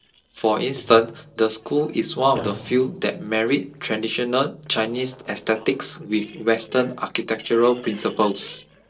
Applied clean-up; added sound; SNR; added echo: neural separator model SepFormer DNS4.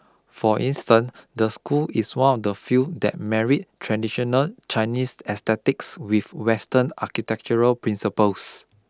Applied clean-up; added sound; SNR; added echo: none; none; none; none.